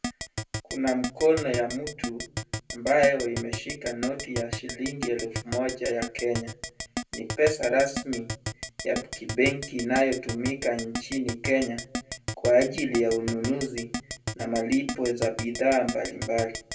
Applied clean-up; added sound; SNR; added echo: none; Keyboard (musical); 8 dB; reverberation time 0.2 s.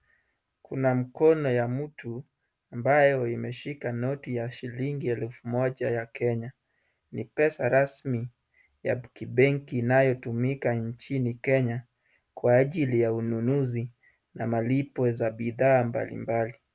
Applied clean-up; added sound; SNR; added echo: none; none; none; none.